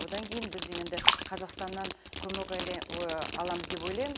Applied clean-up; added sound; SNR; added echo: none; Fireworks + Splash, splatter; -2 dB; none.